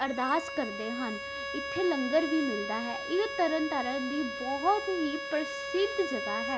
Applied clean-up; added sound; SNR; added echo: none; Bowed string instrument; 5 dB; none.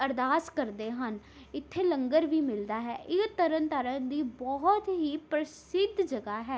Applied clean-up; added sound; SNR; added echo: none; none; none; none.